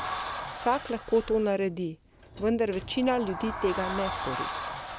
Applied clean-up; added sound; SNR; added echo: none; Sliding door; 7 dB; none.